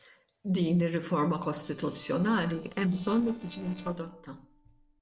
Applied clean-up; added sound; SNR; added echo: neural separator model SepFormer DNS4.